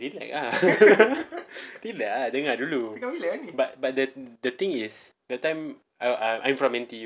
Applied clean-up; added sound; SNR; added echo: none; none; none; none.